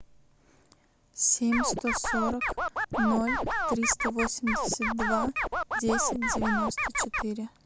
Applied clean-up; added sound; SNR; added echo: none; Scratching (performance technique); -1 dB; none.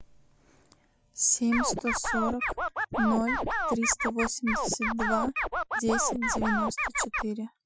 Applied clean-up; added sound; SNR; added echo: classical method Wiener filter.